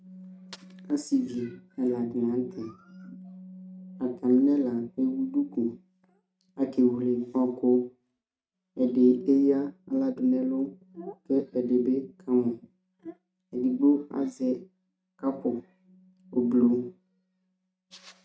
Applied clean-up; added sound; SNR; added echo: neural mask model RNNoise.